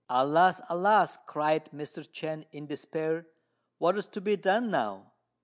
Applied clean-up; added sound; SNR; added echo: none; none; none; none.